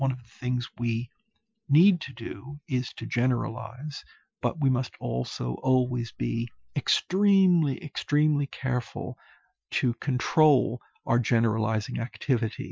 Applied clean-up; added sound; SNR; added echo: classical method Wiener filter.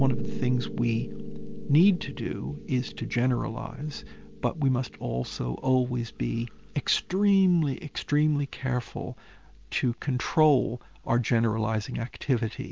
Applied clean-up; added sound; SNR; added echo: none; Piano; 10 dB; none.